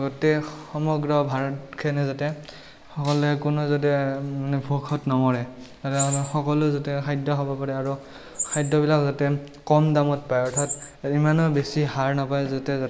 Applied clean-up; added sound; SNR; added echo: none; Chirp, tweet; 12 dB; none.